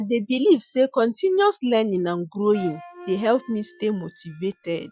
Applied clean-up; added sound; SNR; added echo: classical method Wiener filter.